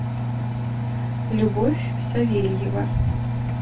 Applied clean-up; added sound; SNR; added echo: none; Engine; -2 dB; reverberation time 0.1 s.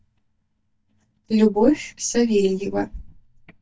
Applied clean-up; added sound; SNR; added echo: neural mask model DeepFilterNet 3.